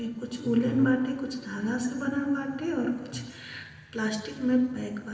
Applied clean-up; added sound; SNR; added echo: none; none; none; reverberation time 1.3 s.